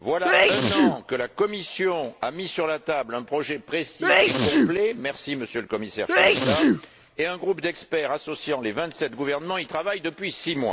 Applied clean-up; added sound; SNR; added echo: none; Sneeze; -5 dB; none.